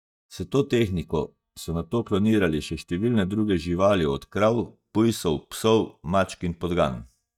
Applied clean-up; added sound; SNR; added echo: neural mask model DeepFilterNet 3.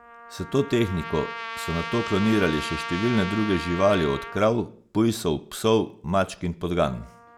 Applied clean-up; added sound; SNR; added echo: none; Trumpet; 11 dB; none.